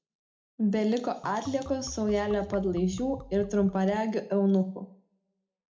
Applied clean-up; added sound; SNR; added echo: none; Liquid; 17 dB; reverberation time 0.3 s.